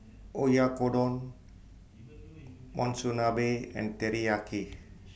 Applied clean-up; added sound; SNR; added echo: none; none; none; none.